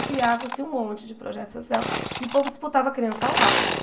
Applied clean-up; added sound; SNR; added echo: none; Sawing / Engine; 1 dB; reverberation time 0.5 s.